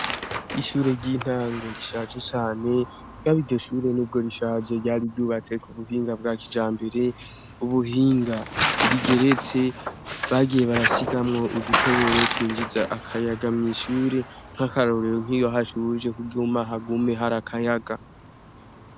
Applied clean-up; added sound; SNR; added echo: none; Tearing; 7 dB; none.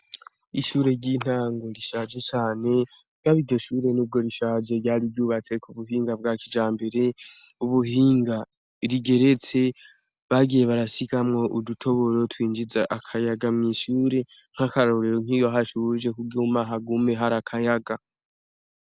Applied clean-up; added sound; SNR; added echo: none; none; none; none.